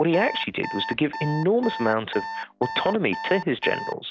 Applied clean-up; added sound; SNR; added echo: none; Alarm; 10 dB; none.